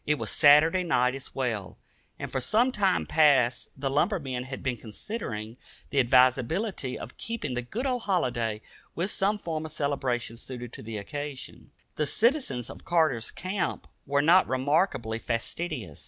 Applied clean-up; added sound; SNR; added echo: none; none; none; none.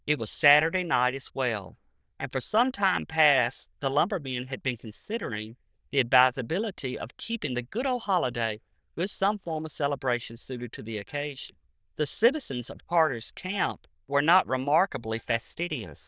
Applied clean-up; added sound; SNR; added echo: neural diffusion model UNIVERSE++.